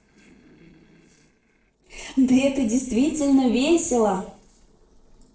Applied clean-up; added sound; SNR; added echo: neural separator model SepFormer DNS4.